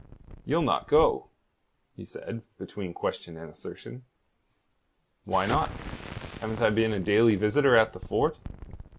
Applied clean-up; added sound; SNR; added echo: none; Explosion; 14 dB; none.